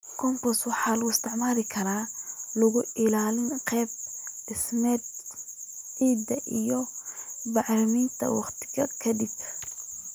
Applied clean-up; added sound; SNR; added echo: none; none; none; none.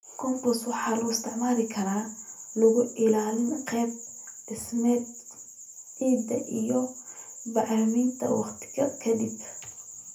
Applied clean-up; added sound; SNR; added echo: none; none; none; reverberation time 0.3 s.